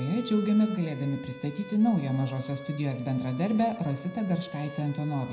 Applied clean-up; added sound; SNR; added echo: none; Bowed string instrument; 16 dB; reverberation time 0.7 s.